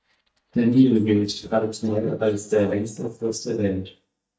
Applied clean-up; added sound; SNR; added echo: neural mask model DeepFilterNet 3.